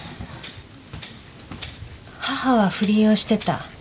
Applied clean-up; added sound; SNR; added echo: none; Fowl + Tools; 18 dB; none.